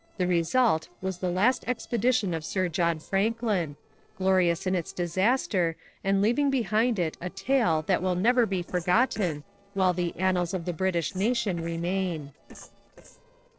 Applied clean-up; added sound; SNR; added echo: neural separator model SepFormer DNS4.